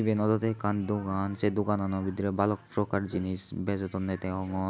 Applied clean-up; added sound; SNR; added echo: none; none; none; none.